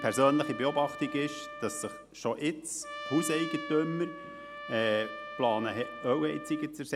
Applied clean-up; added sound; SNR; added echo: none; Trumpet; 11 dB; none.